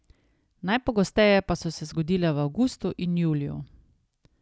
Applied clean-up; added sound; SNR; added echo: none; none; none; none.